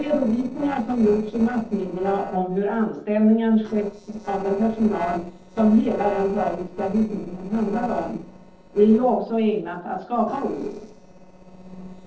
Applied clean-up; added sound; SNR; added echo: neural separator model SepFormer DNS4.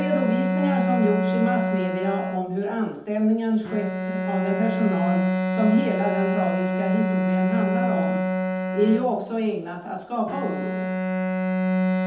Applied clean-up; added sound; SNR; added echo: none; Bowed string instrument; -1 dB; reverberation time 0.6 s.